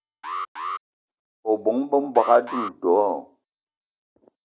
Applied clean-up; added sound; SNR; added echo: none; Alarm; 11 dB; none.